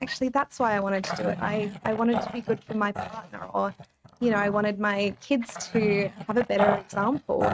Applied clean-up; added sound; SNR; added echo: neural mask model RNNoise.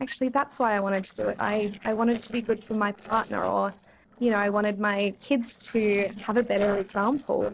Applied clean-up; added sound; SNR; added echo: neural separator model SepFormer DNS4.